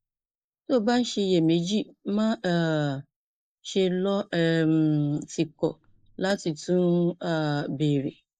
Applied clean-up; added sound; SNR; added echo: neural mask model Resemble Enhance denoiser.